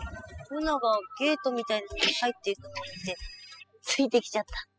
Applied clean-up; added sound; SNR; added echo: classical method spectral subtraction.